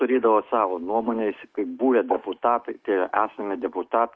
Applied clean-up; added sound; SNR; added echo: neural mask model Resemble Enhance denoiser.